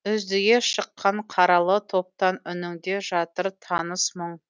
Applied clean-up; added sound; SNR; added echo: none; none; none; none.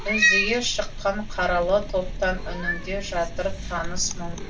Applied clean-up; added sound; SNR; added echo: none; Cat; 0 dB; reverberation time 0.2 s.